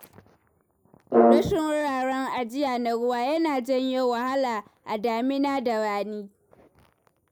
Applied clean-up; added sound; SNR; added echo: none; Brass instrument; -5 dB; none.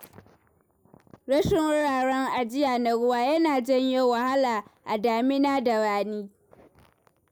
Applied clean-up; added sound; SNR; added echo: none; none; none; none.